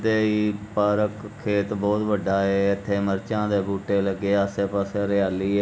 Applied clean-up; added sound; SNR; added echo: none; none; none; none.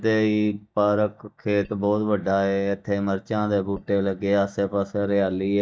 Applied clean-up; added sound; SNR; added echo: neural mask model DeepFilterNet 3.